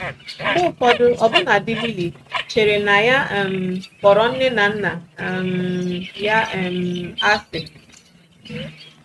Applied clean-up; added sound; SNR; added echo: neural mask model RNNoise.